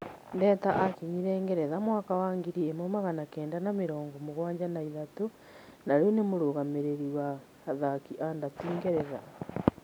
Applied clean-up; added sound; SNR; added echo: none; none; none; none.